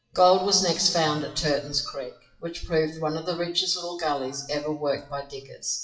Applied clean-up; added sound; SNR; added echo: classical method WPE with log-MMSE.